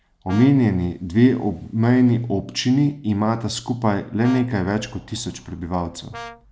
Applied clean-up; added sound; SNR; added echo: none; Brass instrument; 16 dB; none.